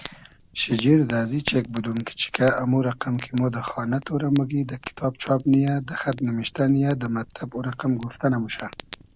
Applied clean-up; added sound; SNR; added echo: none; Fire; 15 dB; none.